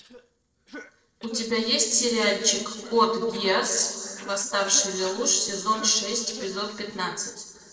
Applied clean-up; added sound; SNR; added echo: neural separator model SepFormer DNS4.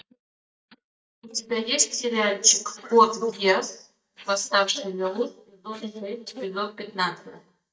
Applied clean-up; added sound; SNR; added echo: neural mask model DeepFilterNet 3.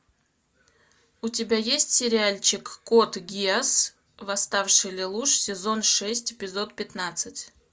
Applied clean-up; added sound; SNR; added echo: none; none; none; none.